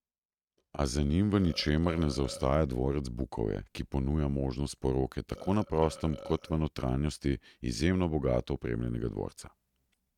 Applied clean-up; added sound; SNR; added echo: neural mask model RNNoise.